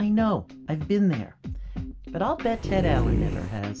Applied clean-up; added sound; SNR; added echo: none; Dog; -1 dB; reverberation time 0.2 s.